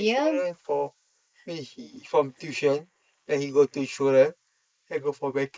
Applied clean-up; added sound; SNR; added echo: neural mask model Resemble Enhance denoiser.